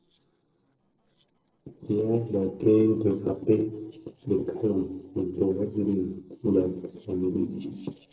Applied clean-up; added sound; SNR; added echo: neural separator model SepFormer DNS4.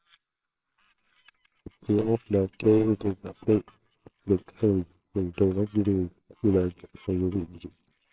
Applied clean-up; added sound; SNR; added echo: neural separator model SepFormer WHAMR!.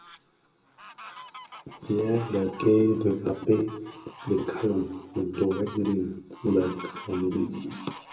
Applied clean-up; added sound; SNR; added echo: none; Fowl; 18 dB; reverberation time 0.2 s.